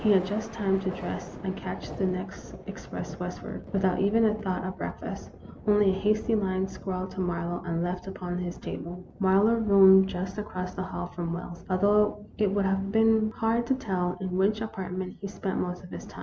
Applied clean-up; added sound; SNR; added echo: none; Thunder; 17 dB; none.